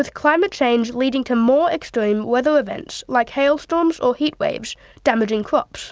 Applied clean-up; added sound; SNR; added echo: none; none; none; none.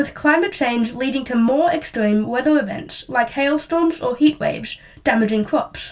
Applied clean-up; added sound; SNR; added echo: none; none; none; reverberation time 0.2 s.